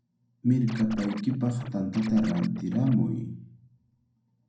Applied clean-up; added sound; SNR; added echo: none; Scratching (performance technique); 16 dB; reverberation time 0.6 s.